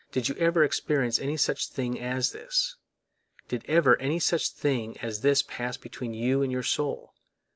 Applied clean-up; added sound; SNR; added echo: none; none; none; none.